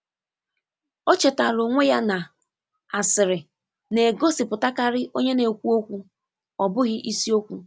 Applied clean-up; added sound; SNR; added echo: none; none; none; none.